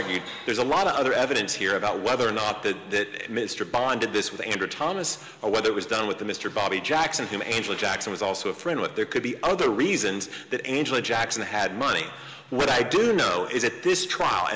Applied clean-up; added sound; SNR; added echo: none; none; none; none.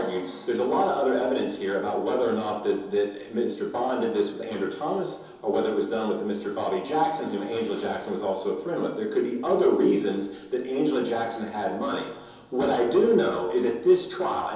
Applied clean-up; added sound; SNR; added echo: none; none; none; reverberation time 2.8 s.